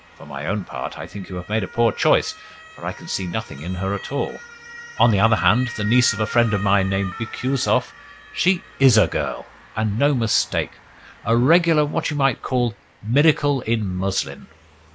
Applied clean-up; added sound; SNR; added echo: none; Motor vehicle (road) / Siren; 18 dB; none.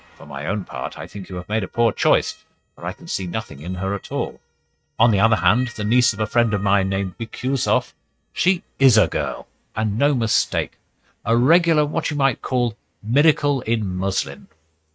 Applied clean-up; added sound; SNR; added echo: neural mask model RNNoise.